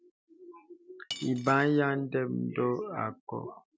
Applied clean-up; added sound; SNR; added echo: none; Cutlery, silverware / Dishes, pots, and pans; 12 dB; none.